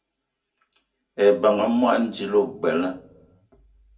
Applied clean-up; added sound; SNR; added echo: none; none; none; reverberation time 0.2 s.